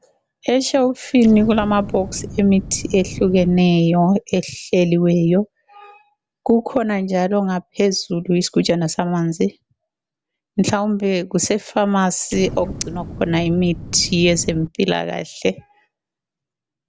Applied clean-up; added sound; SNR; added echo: none; Explosion; 13 dB; none.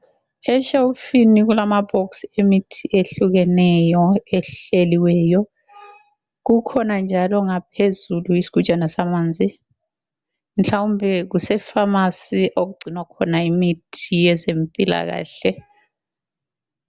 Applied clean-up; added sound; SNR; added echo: none; none; none; none.